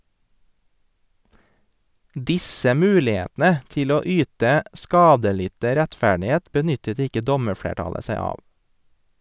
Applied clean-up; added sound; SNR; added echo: none; none; none; none.